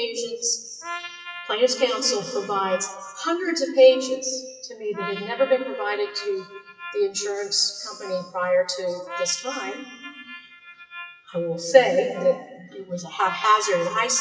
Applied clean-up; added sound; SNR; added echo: classical method WPE with log-MMSE.